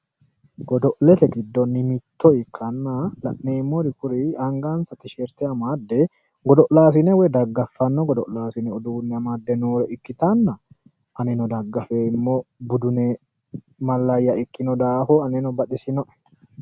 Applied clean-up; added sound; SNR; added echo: none; none; none; none.